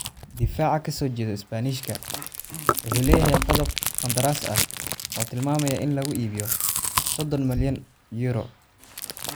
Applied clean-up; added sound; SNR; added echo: none; Chewing, mastication; 1 dB; none.